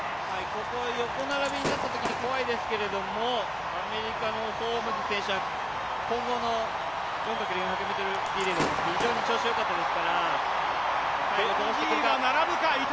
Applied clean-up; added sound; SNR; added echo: none; Gunshot, gunfire / Fireworks; 14 dB; none.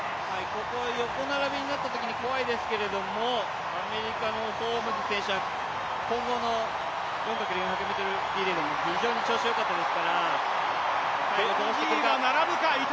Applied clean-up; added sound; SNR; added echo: none; none; none; none.